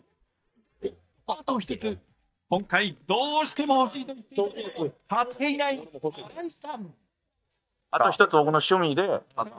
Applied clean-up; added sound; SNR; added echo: neural mask model DeepFilterNet 3.